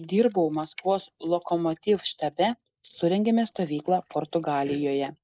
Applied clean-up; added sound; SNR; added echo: neural mask model Resemble Enhance denoiser.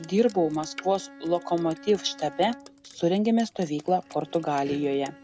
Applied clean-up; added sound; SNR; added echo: none; Drip + Bowed string instrument; 19 dB; none.